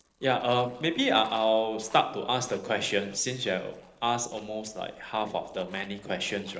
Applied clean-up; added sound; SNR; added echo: neural separator model SepFormer DNS4.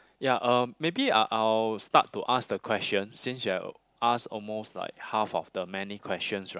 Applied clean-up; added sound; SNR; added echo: none; none; none; none.